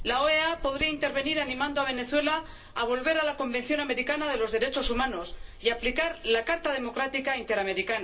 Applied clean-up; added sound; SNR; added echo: none; Bird vocalization, bird call, bird song; 15 dB; reverberation time 0.2 s.